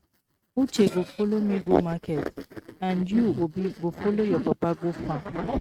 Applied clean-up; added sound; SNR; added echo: neural mask model RNNoise.